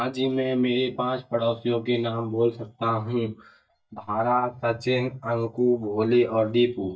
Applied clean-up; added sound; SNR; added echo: neural mask model DeepFilterNet 3.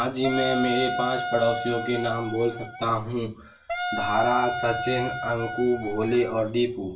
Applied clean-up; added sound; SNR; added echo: none; Wind instrument, woodwind instrument; 5 dB; reverberation time 0.2 s.